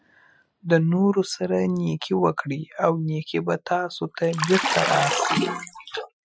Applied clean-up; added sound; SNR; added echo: classical method Wiener filter.